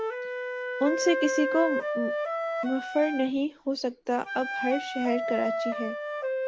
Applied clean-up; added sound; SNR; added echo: none; Wind instrument, woodwind instrument; 2 dB; none.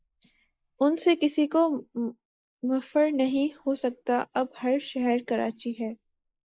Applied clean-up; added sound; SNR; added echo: neural mask model Resemble Enhance denoiser.